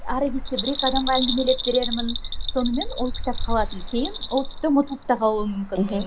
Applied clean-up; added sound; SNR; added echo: none; Traffic noise, roadway noise + Bell; 3 dB; none.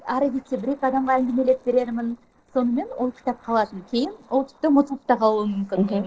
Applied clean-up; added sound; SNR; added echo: neural separator model SepFormer DNS4.